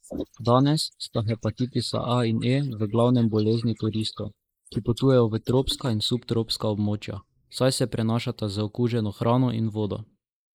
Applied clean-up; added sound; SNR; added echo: neural mask model Resemble Enhance denoiser.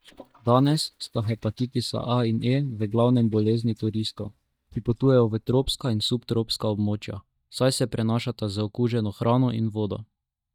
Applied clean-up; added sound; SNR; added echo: neural mask model DeepFilterNet 3.